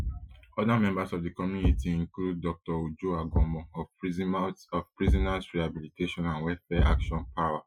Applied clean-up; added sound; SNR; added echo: classical method Wiener filter.